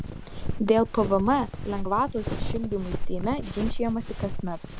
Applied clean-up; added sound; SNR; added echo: none; Walk, footsteps; 3 dB; none.